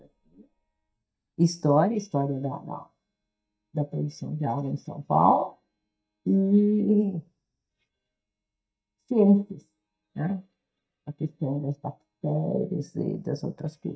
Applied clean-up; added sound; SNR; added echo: neural mask model DeepFilterNet 3.